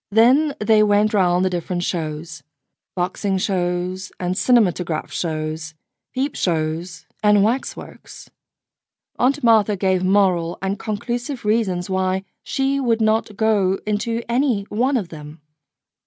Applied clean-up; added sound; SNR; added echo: none; none; none; none.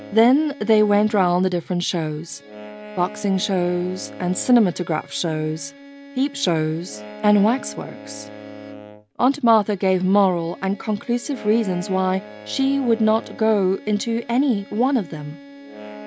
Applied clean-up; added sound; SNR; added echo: none; Bowed string instrument + Wind instrument, woodwind instrument; 17 dB; none.